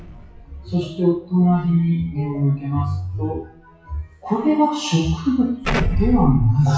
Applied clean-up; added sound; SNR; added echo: classical method WPE with log-MMSE.